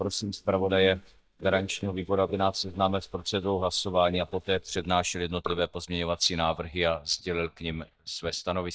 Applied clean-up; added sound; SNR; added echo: neural mask model DeepFilterNet 3.